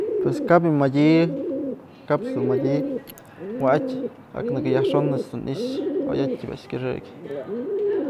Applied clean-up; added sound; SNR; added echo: none; Bird; 3 dB; none.